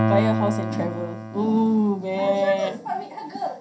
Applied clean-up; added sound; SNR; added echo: none; Piano; 5 dB; reverberation time 0.3 s.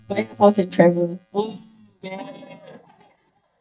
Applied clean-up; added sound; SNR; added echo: neural mask model DeepFilterNet 3.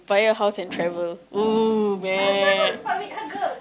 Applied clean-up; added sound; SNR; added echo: none; none; none; none.